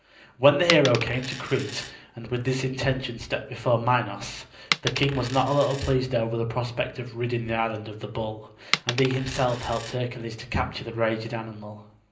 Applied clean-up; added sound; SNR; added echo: none; Coin (dropping); 11 dB; reverberation time 0.5 s.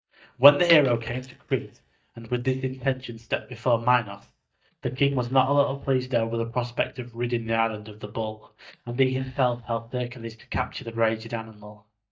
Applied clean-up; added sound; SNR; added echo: neural mask model DeepFilterNet 3.